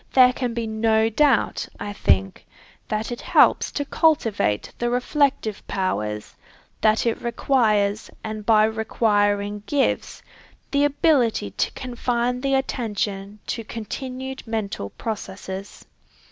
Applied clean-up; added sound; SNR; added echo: none; none; none; none.